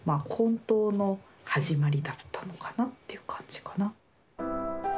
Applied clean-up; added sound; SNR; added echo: none; none; none; none.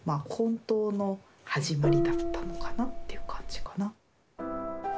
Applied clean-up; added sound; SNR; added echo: none; Gong; -3 dB; none.